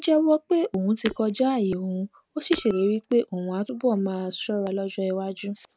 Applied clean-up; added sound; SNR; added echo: none; Shatter; 17 dB; none.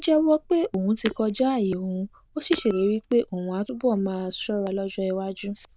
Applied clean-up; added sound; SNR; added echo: neural diffusion model UNIVERSE++.